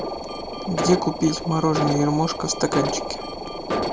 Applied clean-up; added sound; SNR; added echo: none; Alarm; 3 dB; none.